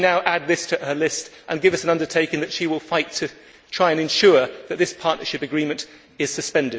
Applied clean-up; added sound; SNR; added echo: none; none; none; none.